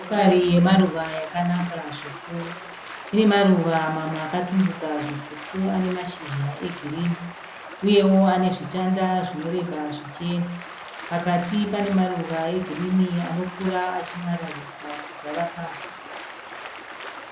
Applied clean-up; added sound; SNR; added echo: none; Stream + Applause; 14 dB; none.